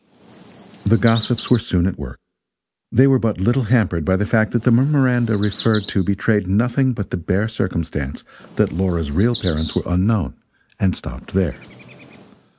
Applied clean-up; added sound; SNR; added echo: none; Chirp, tweet; 11 dB; none.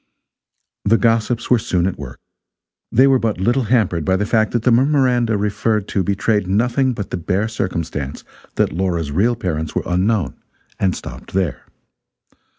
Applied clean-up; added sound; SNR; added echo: none; none; none; none.